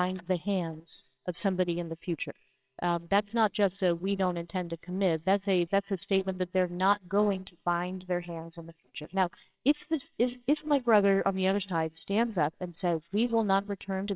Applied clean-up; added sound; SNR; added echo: neural separator model SepFormer WHAMR!.